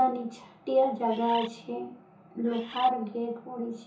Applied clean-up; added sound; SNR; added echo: none; Bird; 14 dB; reverberation time 0.6 s.